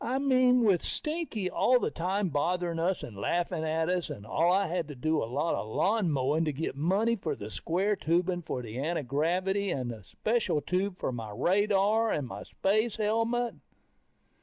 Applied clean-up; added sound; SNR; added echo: none; none; none; none.